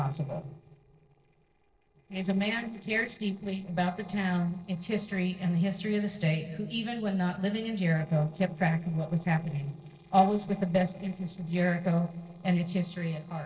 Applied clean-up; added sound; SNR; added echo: neural separator model SepFormer DNS4.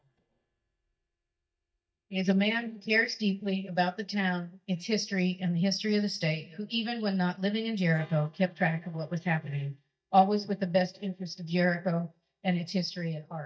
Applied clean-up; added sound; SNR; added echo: neural mask model DeepFilterNet 3.